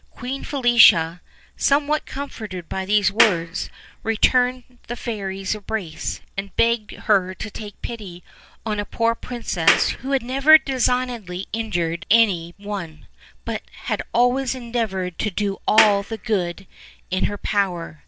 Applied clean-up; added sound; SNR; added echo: none; Clapping; 2 dB; none.